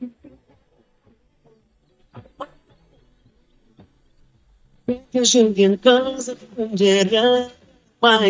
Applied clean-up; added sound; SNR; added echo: neural mask model DeepFilterNet 3.